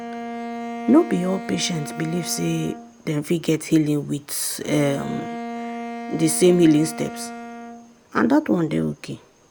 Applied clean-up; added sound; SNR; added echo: none; Bowed string instrument; 12 dB; none.